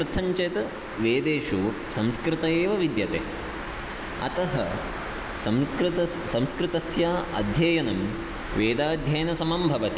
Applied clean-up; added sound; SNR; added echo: none; none; none; none.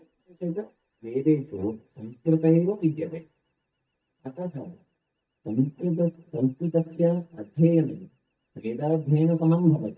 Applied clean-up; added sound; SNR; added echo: neural mask model DeepFilterNet 3.